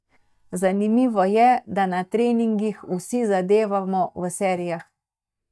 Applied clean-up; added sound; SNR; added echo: neural mask model DeepFilterNet 3.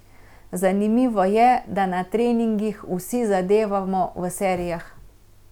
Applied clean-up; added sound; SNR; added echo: none; none; none; none.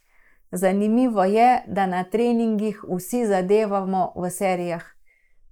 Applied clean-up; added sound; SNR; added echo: neural mask model Resemble Enhance denoiser.